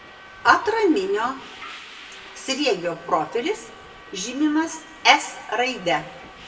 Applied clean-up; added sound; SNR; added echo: none; Subway, metro, underground; 19 dB; reverberation time 1.3 s.